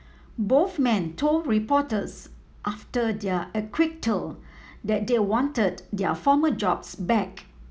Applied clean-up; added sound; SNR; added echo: none; none; none; none.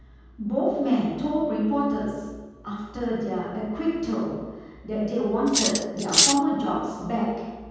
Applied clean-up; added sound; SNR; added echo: none; Cutlery, silverware; -3 dB; reverberation time 1.2 s.